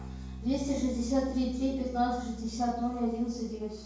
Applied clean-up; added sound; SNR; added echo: none; Bass guitar; 11 dB; reverberation time 0.6 s.